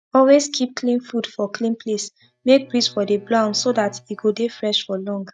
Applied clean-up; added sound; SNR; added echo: neural mask model DeepFilterNet 3.